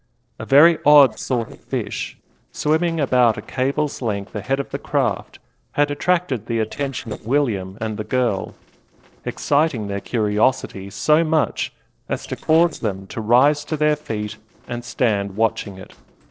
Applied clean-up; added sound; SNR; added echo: neural separator model SepFormer DNS4.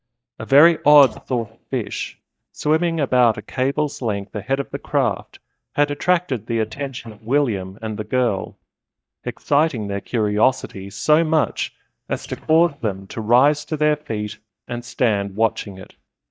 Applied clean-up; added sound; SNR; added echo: neural mask model DeepFilterNet 3.